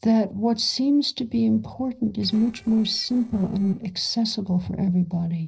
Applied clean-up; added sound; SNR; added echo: neural separator model SepFormer DNS4.